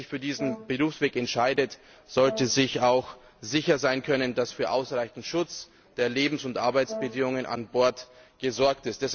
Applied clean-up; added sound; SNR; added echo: none; Brass instrument; 15 dB; none.